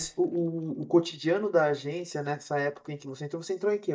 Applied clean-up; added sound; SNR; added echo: neural mask model DeepFilterNet 3.